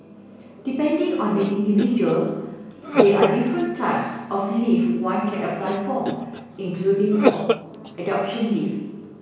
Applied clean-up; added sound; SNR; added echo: none; Cough; 4 dB; reverberation time 1.0 s.